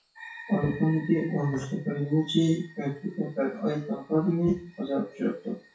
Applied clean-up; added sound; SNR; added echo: classical method WPE with log-MMSE.